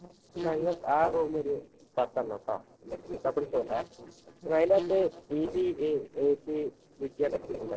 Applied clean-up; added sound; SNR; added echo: neural separator model SepFormer DNS4.